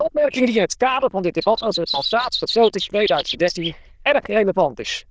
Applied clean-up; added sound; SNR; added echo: neural diffusion model UNIVERSE++.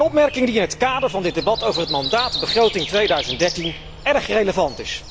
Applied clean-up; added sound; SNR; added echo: none; Breathing; 9 dB; none.